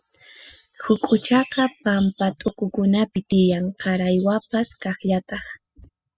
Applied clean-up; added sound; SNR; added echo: classical method spectral subtraction.